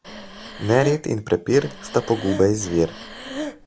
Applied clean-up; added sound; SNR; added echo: none; Breathing; 11 dB; none.